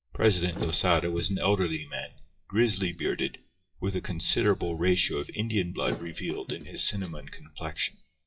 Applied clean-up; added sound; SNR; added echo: classical method WPE with log-MMSE.